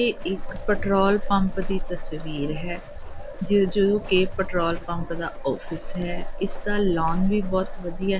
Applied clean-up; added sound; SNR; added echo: none; Walk, footsteps; 3 dB; none.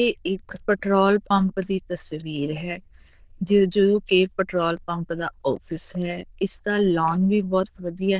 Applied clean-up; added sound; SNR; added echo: neural diffusion model UNIVERSE++.